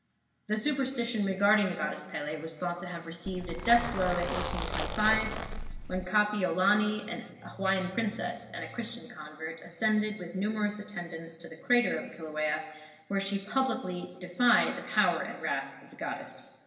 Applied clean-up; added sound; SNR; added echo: none; Zipper (clothing); 4 dB; reverberation time 1.1 s.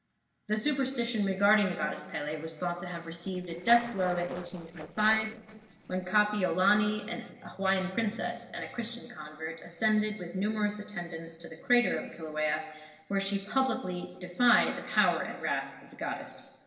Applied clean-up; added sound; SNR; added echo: neural separator model SepFormer DNS4.